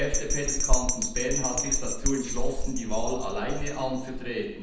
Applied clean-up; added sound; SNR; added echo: none; Bell; -5 dB; reverberation time 0.9 s.